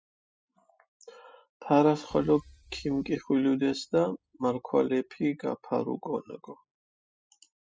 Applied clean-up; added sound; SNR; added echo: classical method spectral subtraction.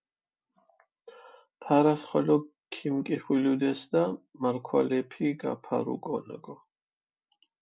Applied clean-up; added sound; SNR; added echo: none; none; none; none.